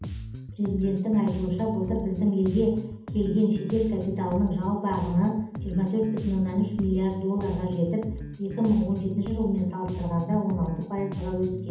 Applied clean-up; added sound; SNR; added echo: none; Bass guitar; 10 dB; reverberation time 0.8 s.